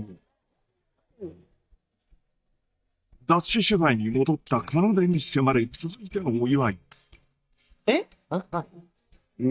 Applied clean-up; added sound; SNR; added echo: neural mask model DeepFilterNet 3.